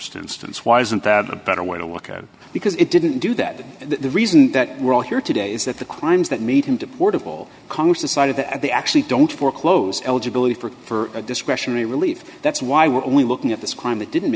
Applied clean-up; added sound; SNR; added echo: none; none; none; none.